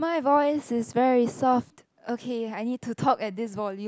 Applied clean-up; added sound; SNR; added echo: none; none; none; none.